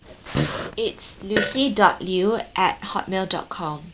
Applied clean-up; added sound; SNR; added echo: none; Fart; 4 dB; none.